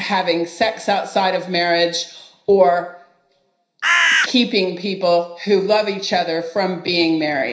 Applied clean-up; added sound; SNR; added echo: none; Bird; -5 dB; reverberation time 0.5 s.